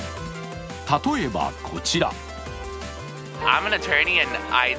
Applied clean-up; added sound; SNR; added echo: none; none; none; none.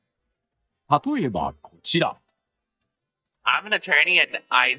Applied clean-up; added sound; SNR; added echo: neural mask model DeepFilterNet 3.